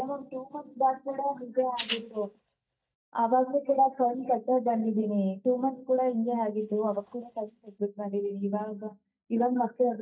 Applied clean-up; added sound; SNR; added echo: neural mask model DeepFilterNet 3.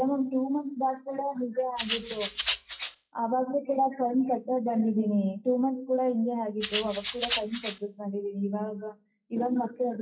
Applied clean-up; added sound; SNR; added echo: classical method WPE with log-MMSE.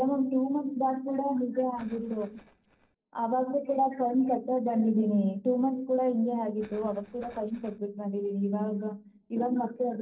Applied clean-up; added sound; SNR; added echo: neural separator model SepFormer DNS4.